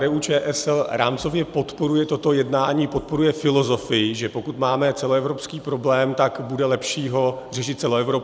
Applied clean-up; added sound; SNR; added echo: none; none; none; none.